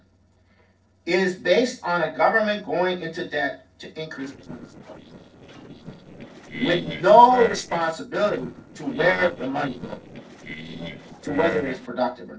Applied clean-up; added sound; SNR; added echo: neural separator model SepFormer DNS4.